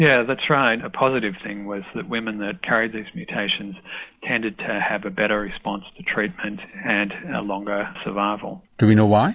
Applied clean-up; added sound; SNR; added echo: none; none; none; none.